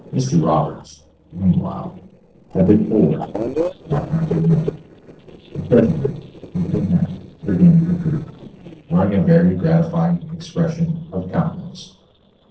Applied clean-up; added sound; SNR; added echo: neural separator model SepFormer DNS4.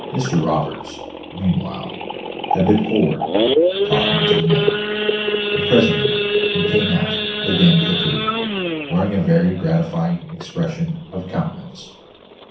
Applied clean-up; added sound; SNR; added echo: none; Idling / Sawing / Accelerating, revving, vroom; 1 dB; reverberation time 0.6 s.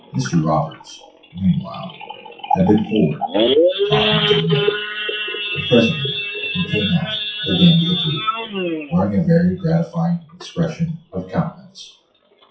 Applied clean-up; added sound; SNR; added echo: classical method WPE with log-MMSE.